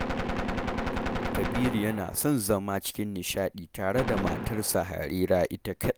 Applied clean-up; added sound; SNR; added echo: none; Gunshot, gunfire; 4 dB; none.